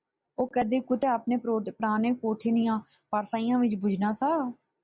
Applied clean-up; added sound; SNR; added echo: none; none; none; none.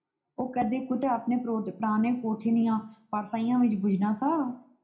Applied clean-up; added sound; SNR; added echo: none; none; none; reverberation time 0.3 s.